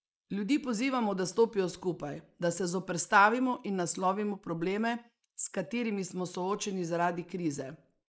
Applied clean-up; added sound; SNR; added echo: neural mask model Resemble Enhance denoiser.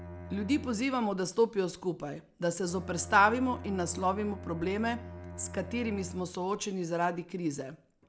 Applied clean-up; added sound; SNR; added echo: none; Bowed string instrument; 14 dB; none.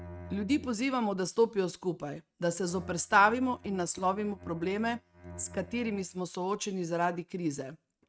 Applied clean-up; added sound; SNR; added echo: neural mask model RNNoise.